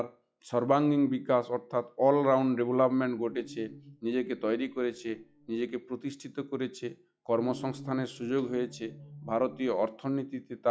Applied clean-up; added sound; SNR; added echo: classical method log-MMSE.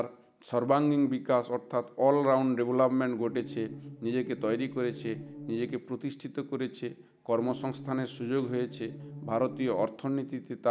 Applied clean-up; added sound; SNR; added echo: none; Musical instrument; 14 dB; none.